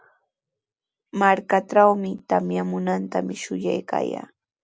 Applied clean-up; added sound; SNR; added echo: none; none; none; none.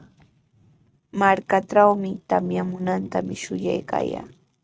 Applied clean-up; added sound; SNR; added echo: neural mask model RNNoise.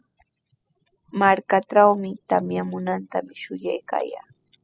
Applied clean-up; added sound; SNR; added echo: classical method spectral subtraction.